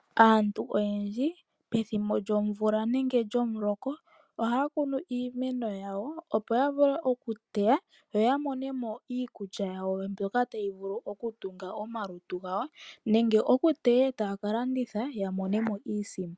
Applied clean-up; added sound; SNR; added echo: none; none; none; none.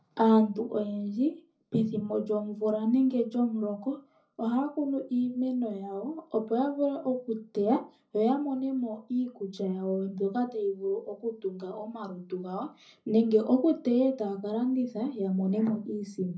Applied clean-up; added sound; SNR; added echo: none; none; none; reverberation time 0.4 s.